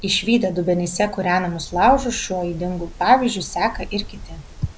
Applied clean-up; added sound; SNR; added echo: none; Wind; 15 dB; none.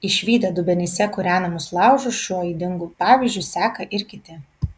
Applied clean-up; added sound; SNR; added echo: none; none; none; none.